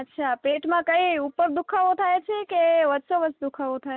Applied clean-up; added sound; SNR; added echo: none; none; none; none.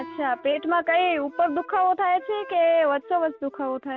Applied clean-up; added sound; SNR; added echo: none; Guitar + Wind instrument, woodwind instrument; 19 dB; none.